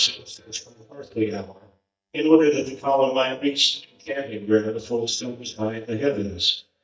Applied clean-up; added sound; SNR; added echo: neural mask model DeepFilterNet 3.